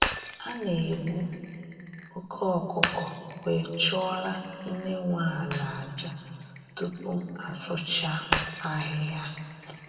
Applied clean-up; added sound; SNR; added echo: none; Shatter; 6 dB; reverberation time 2.3 s.